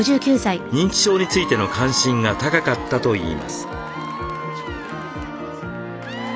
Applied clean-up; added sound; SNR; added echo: none; Applause / Crowd / Cheering; 12 dB; none.